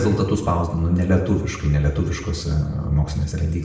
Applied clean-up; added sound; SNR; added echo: none; none; none; reverberation time 0.8 s.